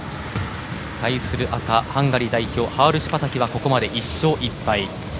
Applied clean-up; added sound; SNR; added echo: none; Gong; 19 dB; none.